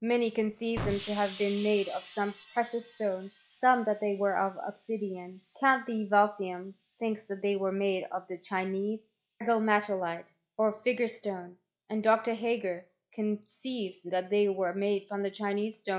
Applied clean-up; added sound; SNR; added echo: classical method log-MMSE.